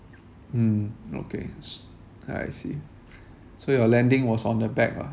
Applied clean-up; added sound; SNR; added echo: none; none; none; none.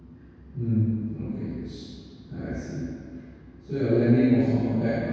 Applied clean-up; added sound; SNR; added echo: none; none; none; reverberation time 2.0 s.